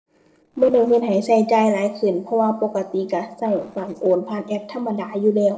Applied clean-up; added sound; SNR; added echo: neural separator model SepFormer DNS4.